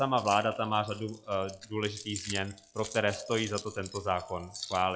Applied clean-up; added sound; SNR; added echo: classical method log-MMSE.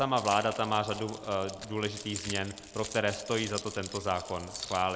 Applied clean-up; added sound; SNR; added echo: none; Keys jangling; 12 dB; none.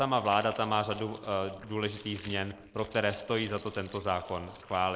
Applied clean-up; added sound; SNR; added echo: neural mask model Resemble Enhance denoiser.